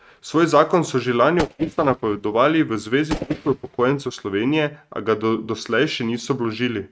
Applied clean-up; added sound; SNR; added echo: neural mask model RNNoise.